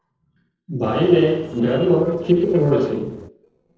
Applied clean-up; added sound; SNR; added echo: neural separator model SepFormer DNS4.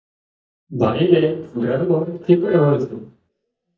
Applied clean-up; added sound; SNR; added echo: neural mask model DeepFilterNet 3.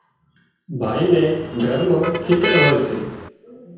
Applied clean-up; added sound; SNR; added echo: none; Motor vehicle (road); 5 dB; reverberation time 0.9 s.